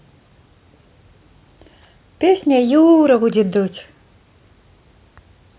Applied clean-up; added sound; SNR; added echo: none; none; none; none.